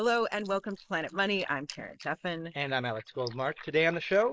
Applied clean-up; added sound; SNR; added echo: neural mask model Resemble Enhance denoiser.